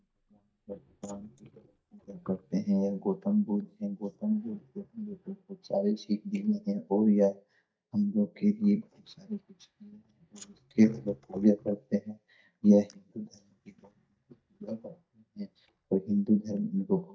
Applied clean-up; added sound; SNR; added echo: neural mask model DeepFilterNet 3.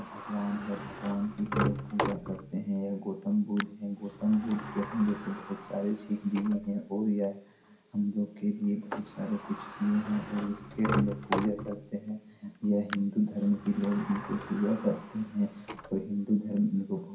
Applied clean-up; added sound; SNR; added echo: none; Sliding door; 9 dB; reverberation time 0.5 s.